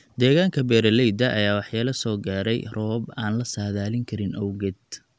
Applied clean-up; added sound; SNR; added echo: none; none; none; none.